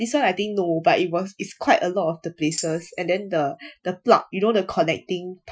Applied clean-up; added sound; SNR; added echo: classical method Wiener filter.